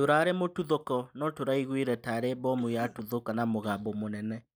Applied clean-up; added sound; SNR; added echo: neural mask model Resemble Enhance denoiser.